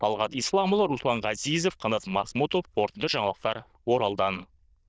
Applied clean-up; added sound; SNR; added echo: neural diffusion model UNIVERSE++.